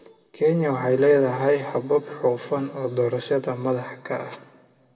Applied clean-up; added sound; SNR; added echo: none; none; none; reverberation time 1.1 s.